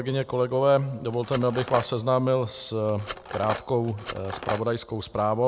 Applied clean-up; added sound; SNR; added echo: none; Cutlery, silverware; 10 dB; none.